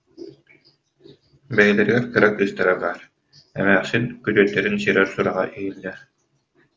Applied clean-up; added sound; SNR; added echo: none; none; none; none.